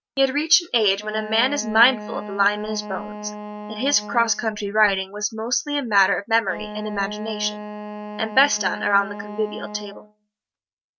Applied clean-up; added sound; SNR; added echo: neural mask model RNNoise.